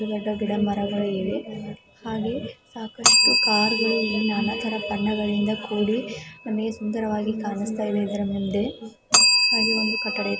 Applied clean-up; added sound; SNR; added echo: none; Bell; 0 dB; none.